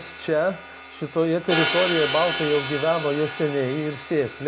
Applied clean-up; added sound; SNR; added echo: none; Crash cymbal; 6 dB; none.